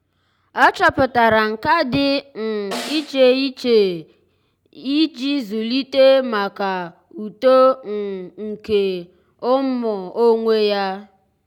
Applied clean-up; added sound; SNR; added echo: none; Snare drum; 14 dB; none.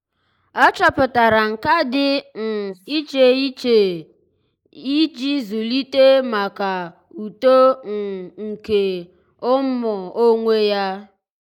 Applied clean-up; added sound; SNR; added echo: neural mask model Resemble Enhance denoiser.